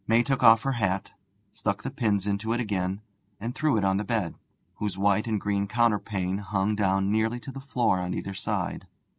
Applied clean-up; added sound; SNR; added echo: none; none; none; none.